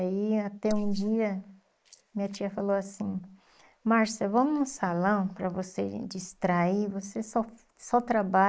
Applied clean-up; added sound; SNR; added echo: neural mask model Resemble Enhance denoiser.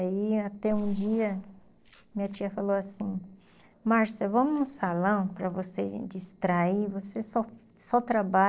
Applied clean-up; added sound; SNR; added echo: neural separator model SepFormer DNS4.